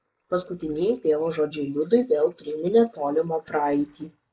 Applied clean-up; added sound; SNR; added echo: neural mask model Resemble Enhance denoiser.